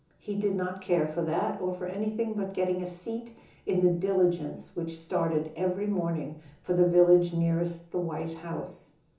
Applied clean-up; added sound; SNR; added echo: none; none; none; reverberation time 0.7 s.